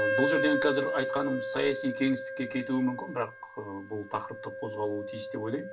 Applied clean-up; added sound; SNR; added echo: none; Wind instrument, woodwind instrument; 2 dB; reverberation time 0.2 s.